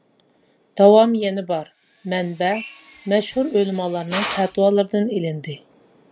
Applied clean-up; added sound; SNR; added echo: none; Drill; 12 dB; none.